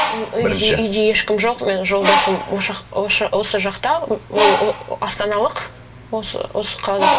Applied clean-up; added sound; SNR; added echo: none; Bird; 4 dB; reverberation time 0.2 s.